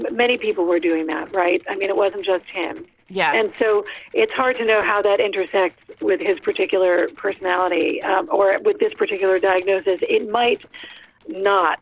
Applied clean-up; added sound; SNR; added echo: neural separator model SepFormer DNS4.